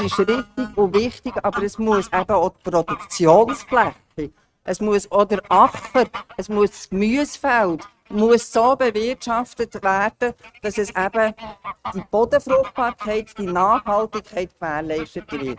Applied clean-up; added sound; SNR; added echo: neural mask model RNNoise.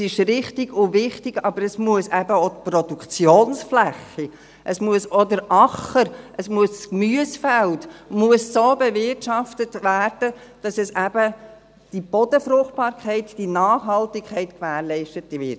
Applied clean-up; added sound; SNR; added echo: none; none; none; none.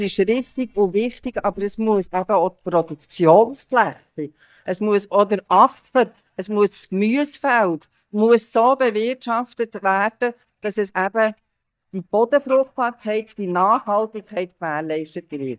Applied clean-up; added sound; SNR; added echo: neural mask model DeepFilterNet 3.